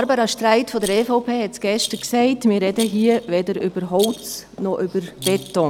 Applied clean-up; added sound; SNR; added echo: none; Rattle; 17 dB; none.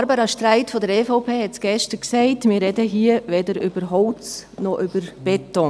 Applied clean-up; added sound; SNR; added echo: none; none; none; none.